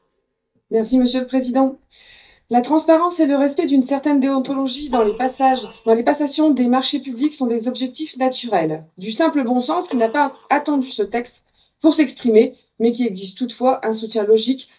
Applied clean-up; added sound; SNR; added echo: neural mask model DeepFilterNet 3.